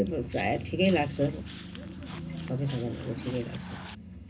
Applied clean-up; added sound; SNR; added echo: none; Walk, footsteps; 18 dB; reverberation time 0.2 s.